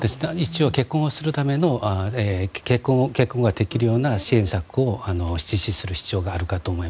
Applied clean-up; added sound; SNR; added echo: none; Guitar; 19 dB; none.